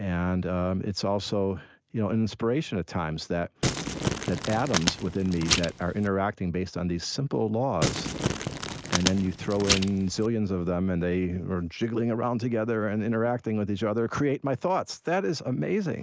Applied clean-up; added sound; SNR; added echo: none; Crumpling, crinkling; 2 dB; none.